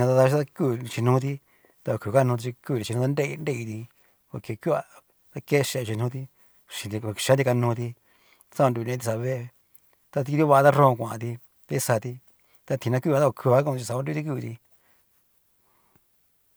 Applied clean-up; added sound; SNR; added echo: none; none; none; none.